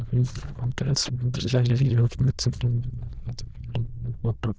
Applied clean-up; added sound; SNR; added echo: neural diffusion model UNIVERSE++.